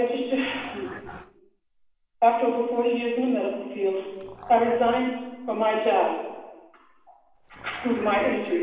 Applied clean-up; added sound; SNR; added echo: none; Dog; 17 dB; reverberation time 1.1 s.